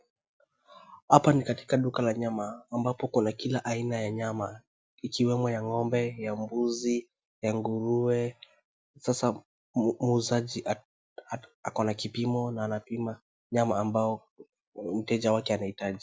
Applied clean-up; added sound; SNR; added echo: none; none; none; none.